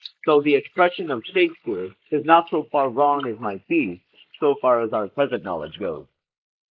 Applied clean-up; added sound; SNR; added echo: neural mask model Resemble Enhance denoiser.